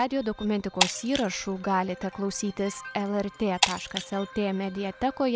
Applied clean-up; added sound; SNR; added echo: none; Shatter; 5 dB; none.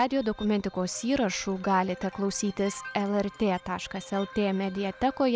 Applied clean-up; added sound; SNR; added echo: none; none; none; none.